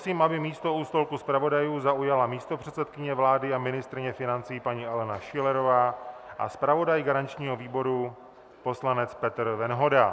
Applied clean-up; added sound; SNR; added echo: none; none; none; none.